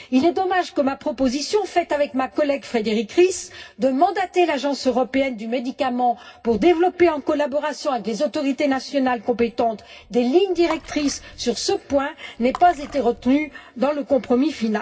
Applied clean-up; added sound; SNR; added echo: none; Water / Splash, splatter; 19 dB; reverberation time 0.4 s.